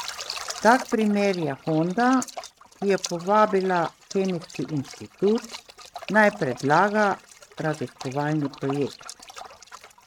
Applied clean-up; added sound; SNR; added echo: neural mask model RNNoise.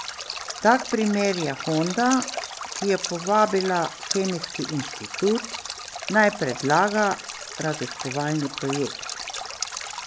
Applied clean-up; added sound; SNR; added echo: none; Stream; 8 dB; none.